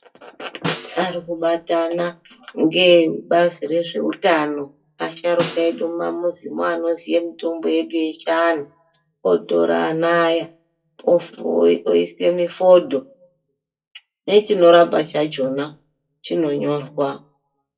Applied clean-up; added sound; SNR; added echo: classical method WPE with log-MMSE.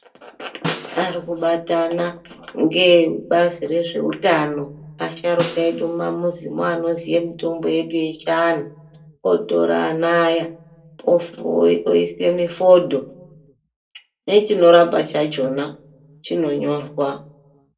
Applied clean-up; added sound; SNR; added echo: none; Snare drum; 14 dB; reverberation time 0.2 s.